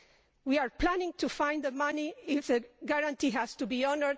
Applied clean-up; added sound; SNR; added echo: none; none; none; none.